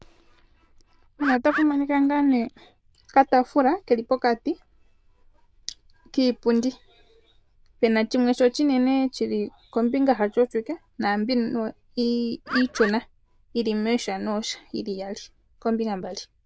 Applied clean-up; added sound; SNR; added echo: neural diffusion model UNIVERSE++.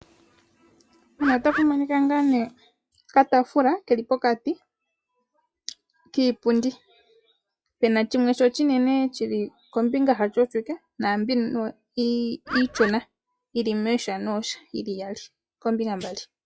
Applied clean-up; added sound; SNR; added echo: classical method log-MMSE.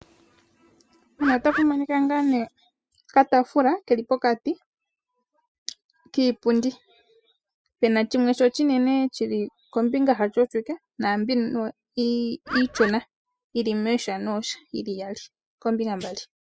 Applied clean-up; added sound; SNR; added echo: classical method spectral subtraction.